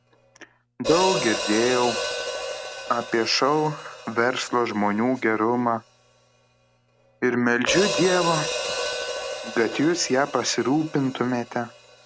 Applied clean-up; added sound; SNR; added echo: none; Hi-hat; 7 dB; none.